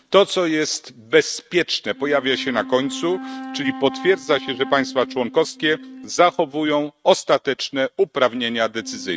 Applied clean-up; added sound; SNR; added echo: neural mask model RNNoise.